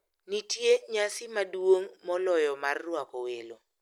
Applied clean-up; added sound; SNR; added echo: none; none; none; none.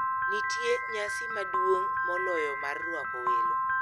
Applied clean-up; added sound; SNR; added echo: none; Piano; -5 dB; none.